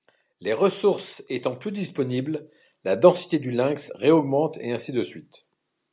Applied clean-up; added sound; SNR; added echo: none; none; none; none.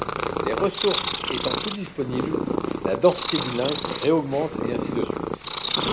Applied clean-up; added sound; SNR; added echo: none; Purr; 1 dB; none.